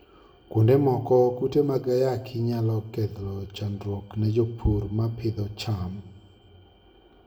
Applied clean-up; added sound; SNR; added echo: none; none; none; reverberation time 0.6 s.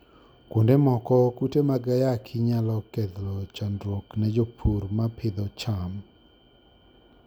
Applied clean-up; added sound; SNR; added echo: none; none; none; none.